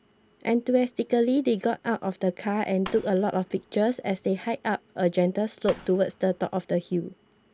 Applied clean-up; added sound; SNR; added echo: none; Fireworks; 19 dB; none.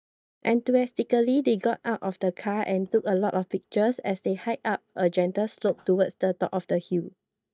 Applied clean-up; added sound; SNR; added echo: neural mask model DeepFilterNet 3.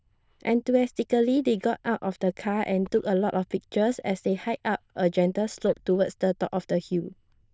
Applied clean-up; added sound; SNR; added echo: neural diffusion model UNIVERSE++.